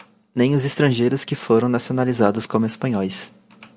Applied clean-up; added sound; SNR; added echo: none; none; none; none.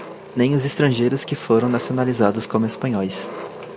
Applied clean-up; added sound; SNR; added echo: none; Engine; 14 dB; none.